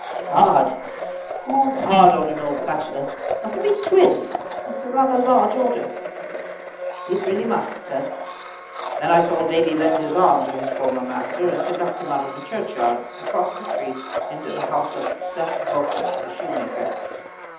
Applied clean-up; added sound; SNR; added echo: none; Domestic sounds, home sounds; 7 dB; reverberation time 0.8 s.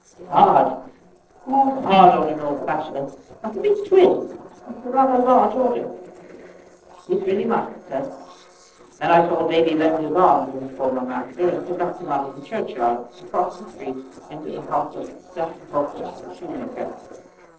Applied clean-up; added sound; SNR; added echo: neural separator model SepFormer DNS4.